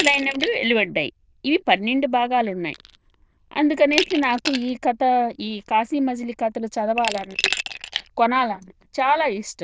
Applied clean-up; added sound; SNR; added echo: neural diffusion model UNIVERSE++.